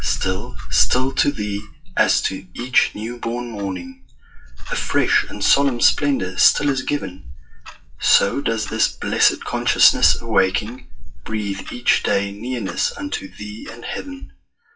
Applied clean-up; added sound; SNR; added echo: classical method WPE with log-MMSE.